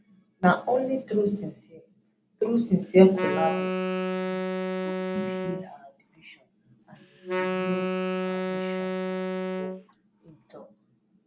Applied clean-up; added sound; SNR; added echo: none; Wind instrument, woodwind instrument; 2 dB; none.